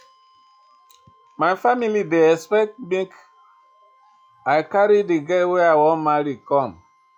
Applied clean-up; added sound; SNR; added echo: classical method log-MMSE.